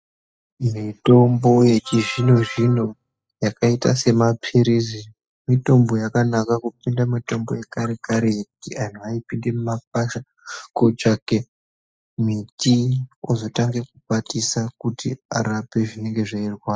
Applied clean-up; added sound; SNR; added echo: classical method spectral subtraction.